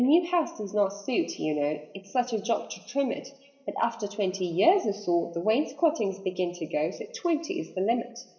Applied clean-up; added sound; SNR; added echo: none; none; none; reverberation time 2.3 s.